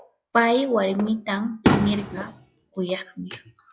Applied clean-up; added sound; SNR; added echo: classical method log-MMSE.